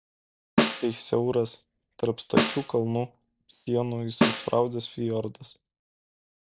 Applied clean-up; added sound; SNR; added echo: none; Snare drum; 0 dB; none.